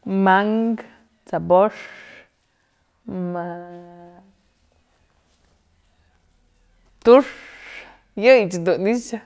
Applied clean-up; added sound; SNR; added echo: none; none; none; none.